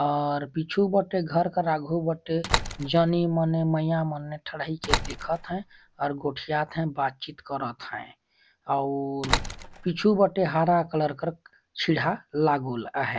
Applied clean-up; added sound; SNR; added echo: none; Slam; 6 dB; none.